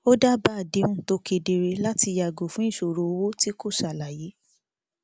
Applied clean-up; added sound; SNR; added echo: none; none; none; none.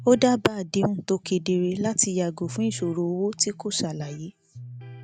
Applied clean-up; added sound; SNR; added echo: none; Electric guitar; 19 dB; none.